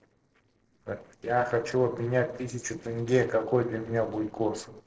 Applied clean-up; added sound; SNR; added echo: neural separator model SepFormer DNS4.